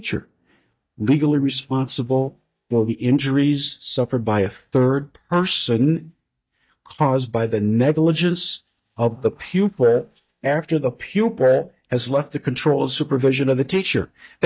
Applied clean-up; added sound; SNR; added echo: neural mask model DeepFilterNet 3.